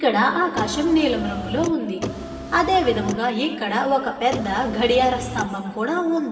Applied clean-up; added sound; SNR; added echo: none; Car; 9 dB; reverberation time 2.2 s.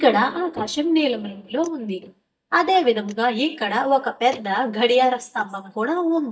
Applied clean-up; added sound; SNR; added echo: neural mask model DeepFilterNet 3.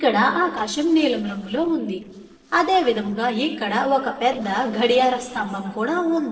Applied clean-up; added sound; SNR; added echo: neural separator model SepFormer DNS4.